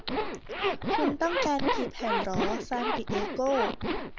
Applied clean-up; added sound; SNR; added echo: none; Zipper (clothing); -2 dB; none.